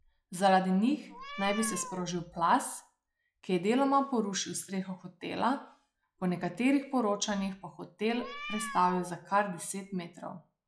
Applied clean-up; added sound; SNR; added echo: classical method log-MMSE.